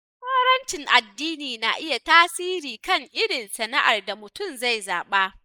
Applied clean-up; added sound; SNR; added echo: neural mask model Resemble Enhance denoiser.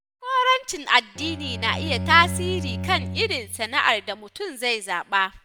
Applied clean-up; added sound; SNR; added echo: none; Bowed string instrument; 8 dB; none.